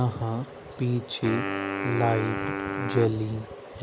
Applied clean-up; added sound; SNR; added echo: none; Wind instrument, woodwind instrument; 5 dB; none.